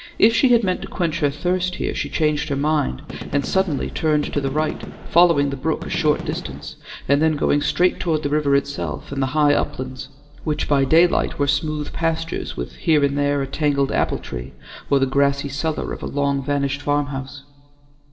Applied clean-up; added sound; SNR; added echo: none; Gunshot, gunfire; 12 dB; reverberation time 1.0 s.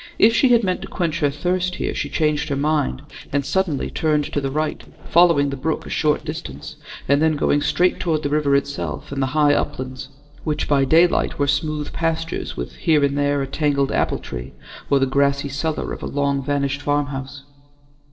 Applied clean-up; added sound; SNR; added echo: neural separator model SepFormer DNS4.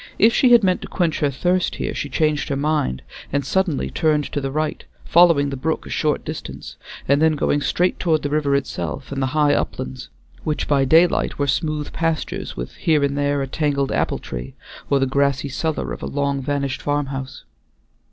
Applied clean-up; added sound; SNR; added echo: none; none; none; none.